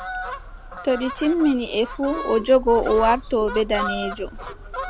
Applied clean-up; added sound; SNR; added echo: none; Fowl; 9 dB; none.